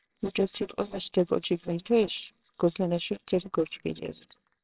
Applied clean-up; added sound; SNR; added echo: neural separator model SepFormer WHAMR!.